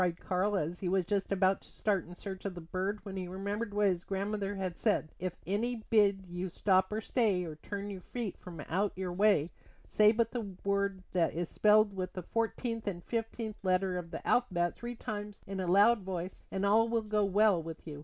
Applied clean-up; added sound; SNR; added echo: none; none; none; none.